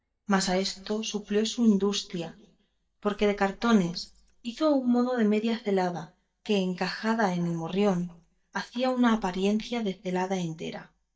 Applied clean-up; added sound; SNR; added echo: neural mask model DeepFilterNet 3.